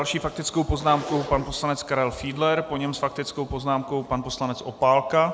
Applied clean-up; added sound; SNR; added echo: none; Zipper (clothing); 16 dB; none.